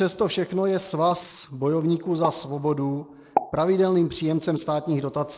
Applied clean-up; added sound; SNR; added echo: neural mask model Resemble Enhance denoiser.